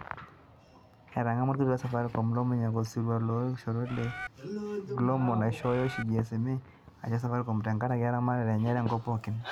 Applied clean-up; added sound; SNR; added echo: none; Bird; 10 dB; none.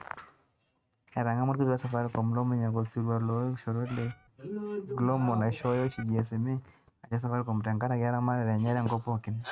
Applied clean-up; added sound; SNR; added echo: neural mask model RNNoise.